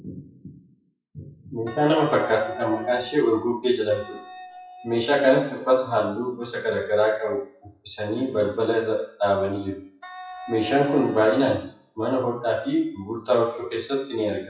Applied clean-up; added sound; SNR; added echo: classical method WPE with log-MMSE.